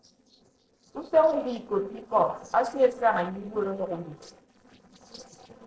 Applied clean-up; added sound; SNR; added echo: neural separator model SepFormer DNS4.